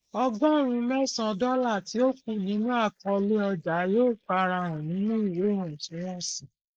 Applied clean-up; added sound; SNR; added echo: neural mask model Resemble Enhance denoiser.